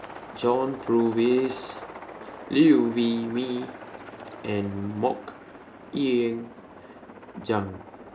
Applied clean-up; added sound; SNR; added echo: none; Aircraft; 16 dB; reverberation time 0.3 s.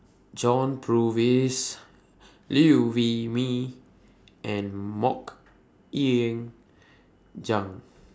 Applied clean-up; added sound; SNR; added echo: none; none; none; none.